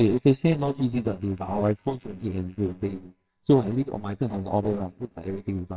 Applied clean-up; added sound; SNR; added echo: neural separator model SepFormer WHAMR!.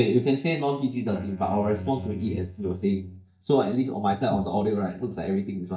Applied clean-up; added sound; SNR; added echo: neural mask model DeepFilterNet 3.